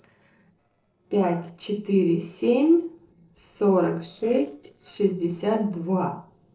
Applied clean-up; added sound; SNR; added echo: neural separator model SepFormer DNS4.